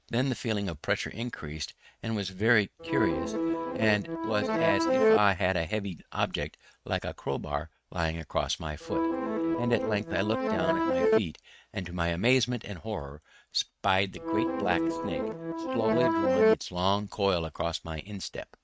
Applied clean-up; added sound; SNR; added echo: neural mask model RNNoise.